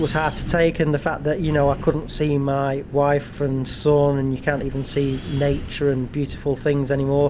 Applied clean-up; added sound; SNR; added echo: none; Wind; 12 dB; none.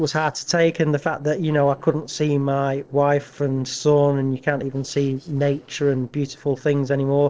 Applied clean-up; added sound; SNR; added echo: neural separator model SepFormer DNS4.